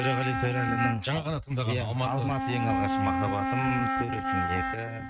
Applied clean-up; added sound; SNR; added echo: neural mask model RNNoise.